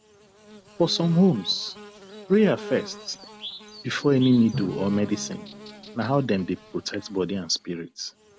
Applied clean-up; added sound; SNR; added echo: none; Drum + Buzz / Bird; 15 dB; none.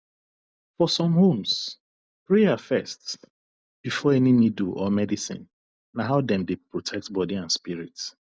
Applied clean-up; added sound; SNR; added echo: none; none; none; none.